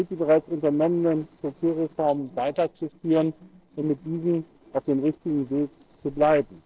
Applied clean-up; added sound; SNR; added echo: neural separator model SepFormer DNS4.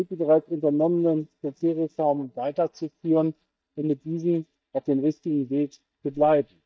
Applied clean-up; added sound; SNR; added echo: neural mask model DeepFilterNet 3.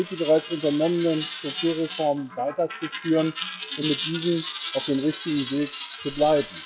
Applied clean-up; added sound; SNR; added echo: classical method log-MMSE.